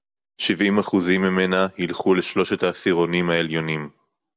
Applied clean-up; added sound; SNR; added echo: none; none; none; none.